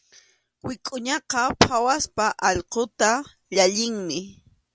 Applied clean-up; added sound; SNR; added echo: none; none; none; none.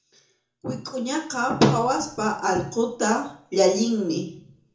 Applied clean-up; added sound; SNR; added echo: none; none; none; reverberation time 0.7 s.